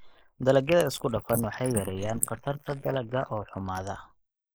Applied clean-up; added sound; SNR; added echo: neural mask model Resemble Enhance denoiser.